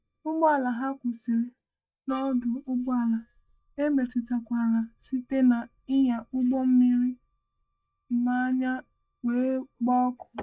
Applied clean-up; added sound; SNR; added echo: neural mask model DeepFilterNet 3.